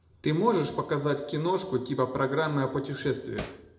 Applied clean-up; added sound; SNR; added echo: none; Hammer; 13 dB; reverberation time 0.6 s.